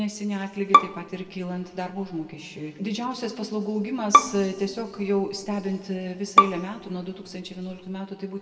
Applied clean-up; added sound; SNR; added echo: none; Bowed string instrument; -4 dB; reverberation time 1.4 s.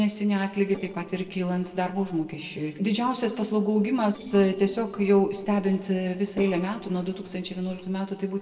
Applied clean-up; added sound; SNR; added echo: neural separator model SepFormer DNS4.